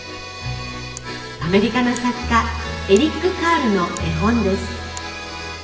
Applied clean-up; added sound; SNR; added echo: none; Camera; 19 dB; reverberation time 1.1 s.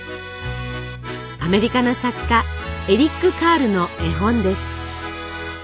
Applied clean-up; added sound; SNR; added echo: none; none; none; none.